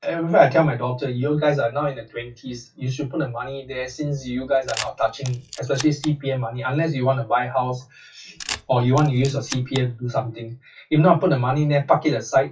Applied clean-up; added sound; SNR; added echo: classical method WPE with log-MMSE.